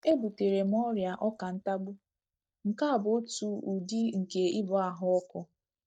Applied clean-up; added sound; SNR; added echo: neural mask model DeepFilterNet 3.